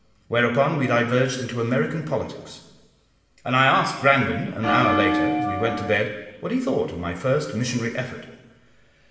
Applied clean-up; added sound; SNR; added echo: none; Bell; -1 dB; reverberation time 1.2 s.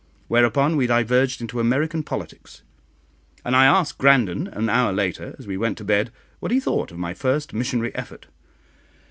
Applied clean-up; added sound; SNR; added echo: none; none; none; none.